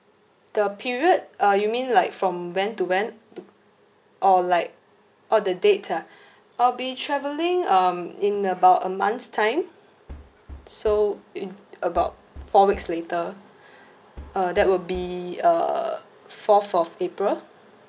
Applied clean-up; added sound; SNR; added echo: none; Knock; 19 dB; none.